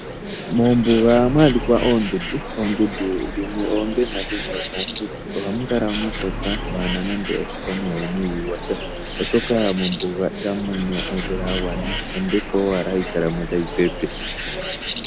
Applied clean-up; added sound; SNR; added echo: none; Bird; 5 dB; none.